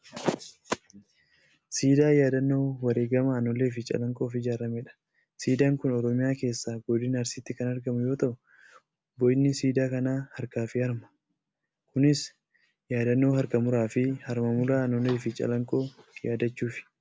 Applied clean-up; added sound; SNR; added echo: none; none; none; none.